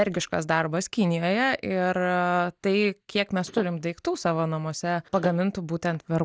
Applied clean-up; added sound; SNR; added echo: neural mask model DeepFilterNet 3.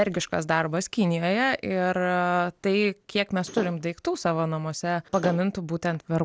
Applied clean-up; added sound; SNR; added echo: none; Slam / Wood; 11 dB; none.